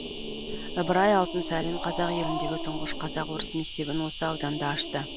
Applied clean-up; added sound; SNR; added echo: none; Growling + Insect; 1 dB; none.